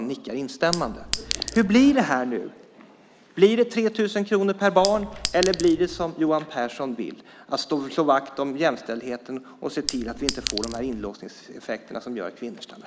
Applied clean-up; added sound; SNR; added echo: none; Chink, clink; 8 dB; none.